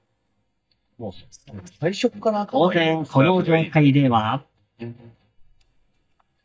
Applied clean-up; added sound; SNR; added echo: neural mask model DeepFilterNet 3.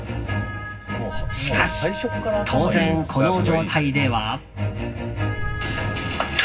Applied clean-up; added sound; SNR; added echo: none; Boom; 13 dB; reverberation time 0.4 s.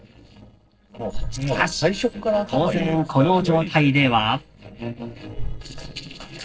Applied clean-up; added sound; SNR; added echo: neural separator model SepFormer DNS4.